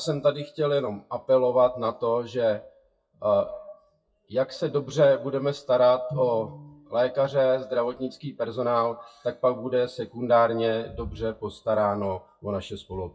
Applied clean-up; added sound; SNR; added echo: classical method WPE with log-MMSE.